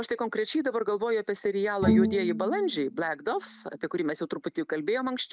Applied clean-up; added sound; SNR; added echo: none; Bowed string instrument; 1 dB; none.